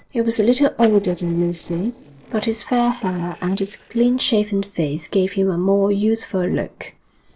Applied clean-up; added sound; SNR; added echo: neural separator model SepFormer DNS4.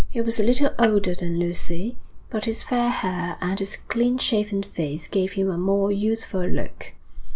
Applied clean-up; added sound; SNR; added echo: none; none; none; none.